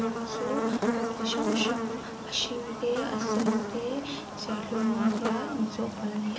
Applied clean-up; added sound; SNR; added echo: none; Buzz; 0 dB; none.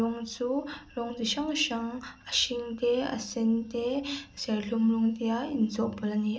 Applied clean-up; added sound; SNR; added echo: none; none; none; none.